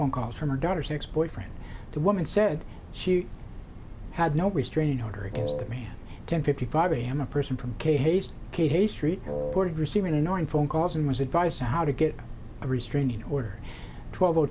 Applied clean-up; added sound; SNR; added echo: none; Wind instrument, woodwind instrument; 7 dB; none.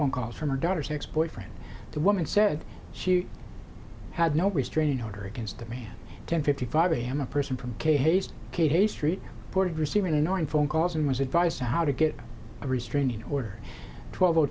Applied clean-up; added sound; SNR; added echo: none; none; none; none.